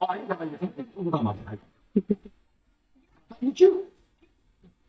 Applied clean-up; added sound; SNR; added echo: neural mask model DeepFilterNet 3.